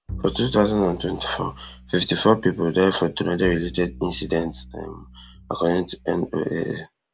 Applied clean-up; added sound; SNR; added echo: none; Bowed string instrument; 16 dB; none.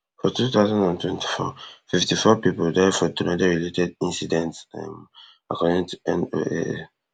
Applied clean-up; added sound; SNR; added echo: none; none; none; none.